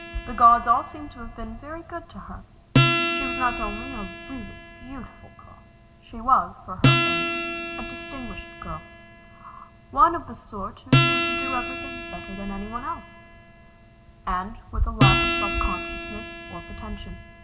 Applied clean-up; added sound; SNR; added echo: none; Acoustic guitar; -3 dB; reverberation time 2.1 s.